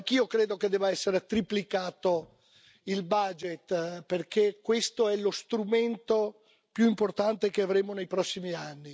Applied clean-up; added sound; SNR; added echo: none; none; none; none.